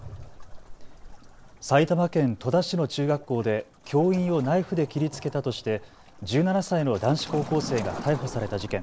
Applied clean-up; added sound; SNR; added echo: none; Waves, surf; 14 dB; none.